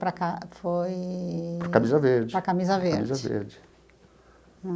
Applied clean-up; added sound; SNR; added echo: none; none; none; none.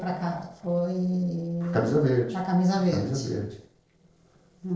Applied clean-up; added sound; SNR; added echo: neural separator model SepFormer DNS4.